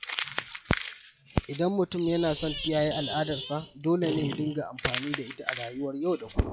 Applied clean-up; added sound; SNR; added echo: classical method log-MMSE.